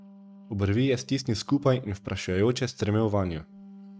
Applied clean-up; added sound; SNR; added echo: neural mask model RNNoise.